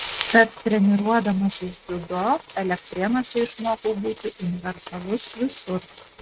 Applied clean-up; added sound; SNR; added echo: neural mask model RNNoise.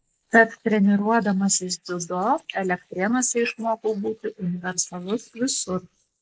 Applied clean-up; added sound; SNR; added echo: neural mask model Resemble Enhance denoiser.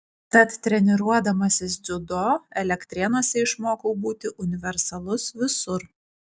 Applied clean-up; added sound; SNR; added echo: none; none; none; none.